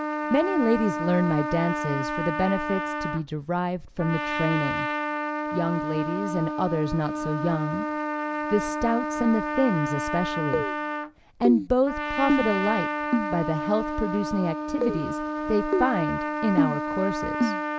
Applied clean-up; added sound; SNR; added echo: none; Keyboard (musical) + Trumpet; 1 dB; none.